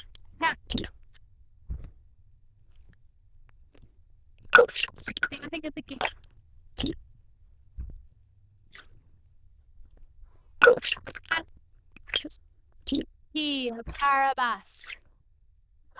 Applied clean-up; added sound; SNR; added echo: neural diffusion model UNIVERSE++.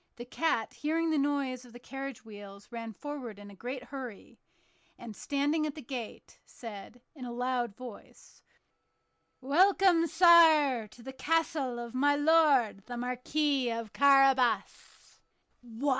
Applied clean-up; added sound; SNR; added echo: none; none; none; none.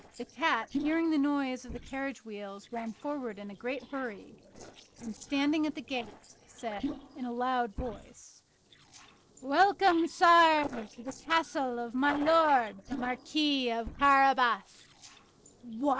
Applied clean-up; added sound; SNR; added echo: neural separator model SepFormer DNS4.